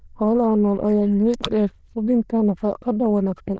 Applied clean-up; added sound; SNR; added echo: neural diffusion model UNIVERSE++.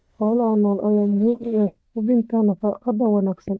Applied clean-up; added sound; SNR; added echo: neural mask model DeepFilterNet 3.